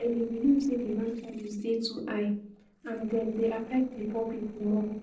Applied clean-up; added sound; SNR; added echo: neural separator model SepFormer DNS4.